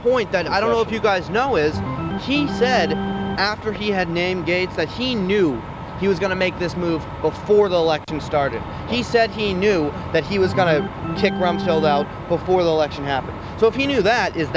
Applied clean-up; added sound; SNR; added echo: none; Organ; 8 dB; none.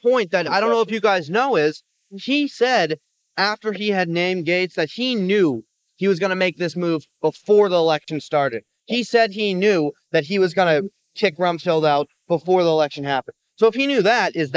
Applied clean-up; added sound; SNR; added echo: neural mask model Resemble Enhance denoiser.